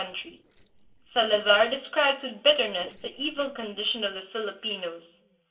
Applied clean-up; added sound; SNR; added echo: neural separator model SepFormer DNS4.